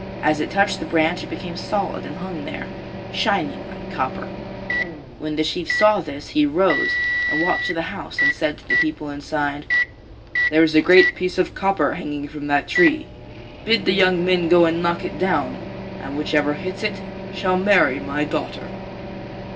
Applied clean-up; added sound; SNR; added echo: none; Microwave oven; 6 dB; reverberation time 0.2 s.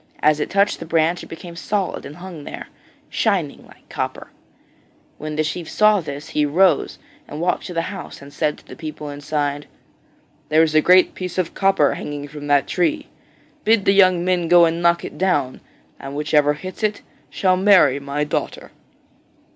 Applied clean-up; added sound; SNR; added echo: none; none; none; none.